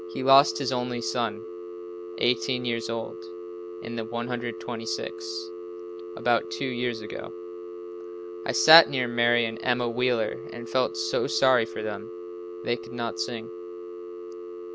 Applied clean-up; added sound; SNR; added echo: none; Telephone; 9 dB; none.